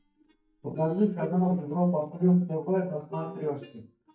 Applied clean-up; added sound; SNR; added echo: neural mask model DeepFilterNet 3.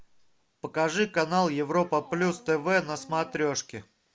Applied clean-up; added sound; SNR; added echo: none; none; none; none.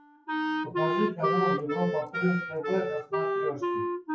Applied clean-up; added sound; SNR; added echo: classical method WPE with log-MMSE.